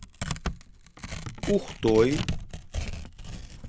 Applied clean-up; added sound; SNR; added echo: none; Tearing; 4 dB; none.